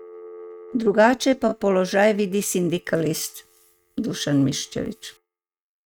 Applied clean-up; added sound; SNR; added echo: neural mask model RNNoise.